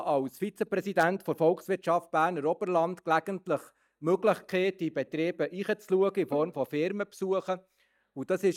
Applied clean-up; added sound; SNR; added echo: neural mask model DeepFilterNet 3.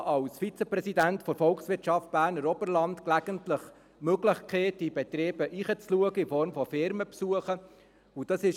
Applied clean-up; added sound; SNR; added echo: none; none; none; none.